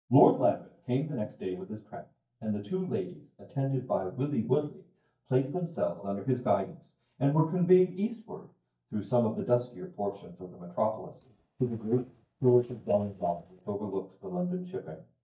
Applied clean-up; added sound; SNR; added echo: neural mask model DeepFilterNet 3.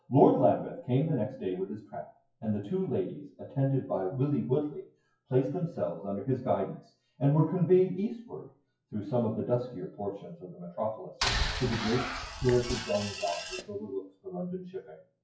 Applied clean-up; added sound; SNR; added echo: classical method WPE with log-MMSE.